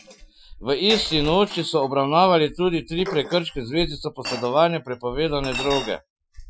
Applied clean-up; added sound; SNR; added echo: classical method Wiener filter.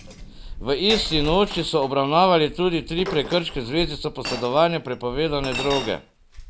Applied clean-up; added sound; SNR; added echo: none; Chink, clink + Thunder / Rain; 11 dB; none.